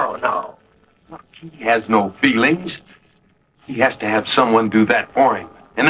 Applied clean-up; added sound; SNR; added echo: neural separator model SepFormer DNS4.